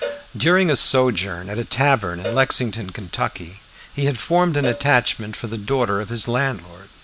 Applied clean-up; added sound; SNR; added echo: none; Cowbell; 15 dB; none.